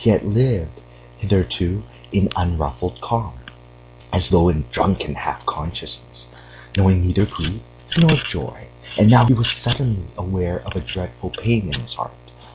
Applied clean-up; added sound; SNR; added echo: none; none; none; none.